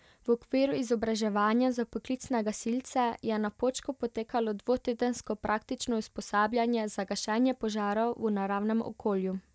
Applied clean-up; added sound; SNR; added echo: none; none; none; none.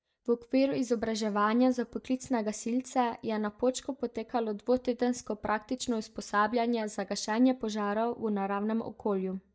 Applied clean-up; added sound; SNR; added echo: neural mask model DeepFilterNet 3.